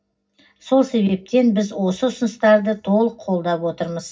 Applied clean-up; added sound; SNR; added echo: none; none; none; reverberation time 0.4 s.